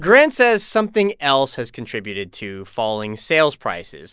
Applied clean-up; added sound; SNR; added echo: none; none; none; none.